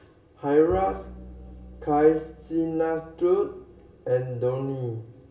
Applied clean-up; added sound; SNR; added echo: none; Bowed string instrument; 17 dB; reverberation time 2.2 s.